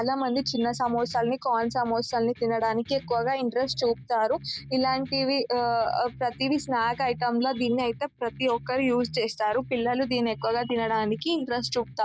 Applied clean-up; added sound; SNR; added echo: none; Electric guitar; 18 dB; none.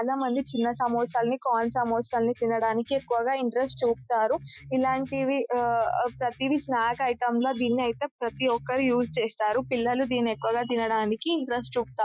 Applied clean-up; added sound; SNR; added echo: classical method Wiener filter.